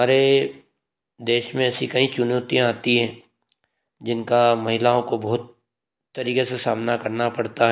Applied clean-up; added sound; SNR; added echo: none; none; none; none.